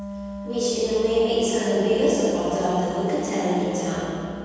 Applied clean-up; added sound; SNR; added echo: none; Wind instrument, woodwind instrument; 11 dB; reverberation time 2.1 s.